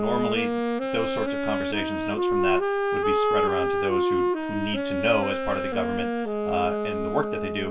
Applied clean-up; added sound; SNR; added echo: none; Wind instrument, woodwind instrument; -4 dB; reverberation time 0.2 s.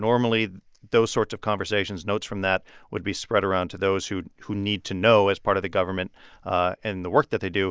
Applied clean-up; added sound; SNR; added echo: none; none; none; none.